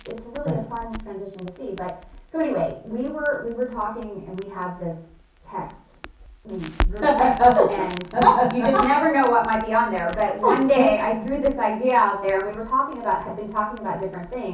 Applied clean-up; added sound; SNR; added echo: none; Crackle; 14 dB; reverberation time 0.6 s.